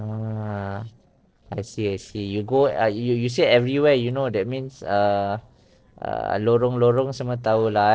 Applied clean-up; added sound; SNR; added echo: neural separator model SepFormer DNS4.